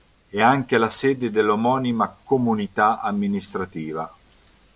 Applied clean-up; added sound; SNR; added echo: none; none; none; none.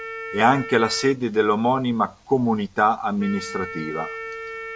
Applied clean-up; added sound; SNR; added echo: none; Wind instrument, woodwind instrument; 13 dB; none.